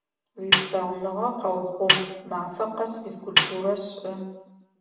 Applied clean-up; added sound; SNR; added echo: none; Snare drum; -4 dB; reverberation time 1.0 s.